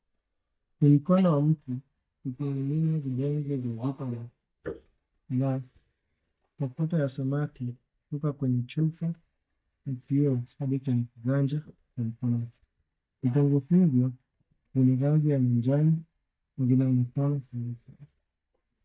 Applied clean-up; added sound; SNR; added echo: neural mask model DeepFilterNet 3.